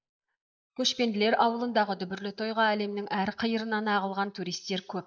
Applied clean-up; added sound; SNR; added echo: neural mask model DeepFilterNet 3.